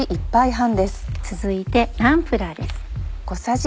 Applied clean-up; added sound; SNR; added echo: none; Bass drum; 6 dB; none.